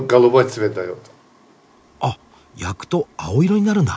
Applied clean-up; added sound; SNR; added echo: none; none; none; none.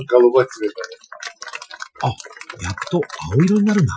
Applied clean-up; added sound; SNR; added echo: classical method Wiener filter.